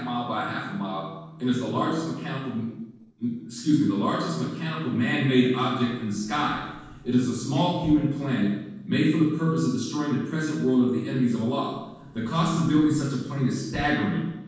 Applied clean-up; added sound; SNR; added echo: neural separator model SepFormer DNS4.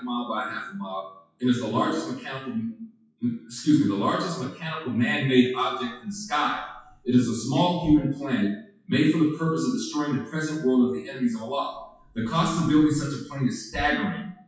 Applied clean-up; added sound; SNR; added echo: classical method WPE with log-MMSE.